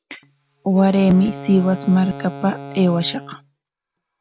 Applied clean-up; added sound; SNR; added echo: none; Wind instrument, woodwind instrument; 16 dB; none.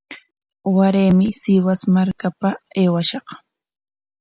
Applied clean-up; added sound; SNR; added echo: none; none; none; none.